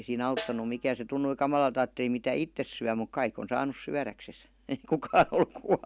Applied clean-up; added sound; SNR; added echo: none; Snare drum; 15 dB; none.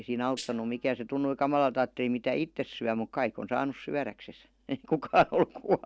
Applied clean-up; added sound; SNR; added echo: neural separator model SepFormer DNS4.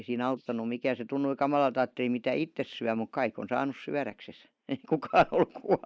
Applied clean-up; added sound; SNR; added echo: neural mask model Resemble Enhance denoiser.